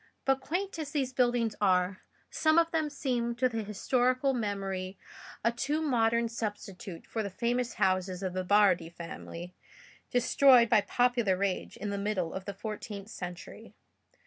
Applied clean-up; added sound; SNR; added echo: none; none; none; none.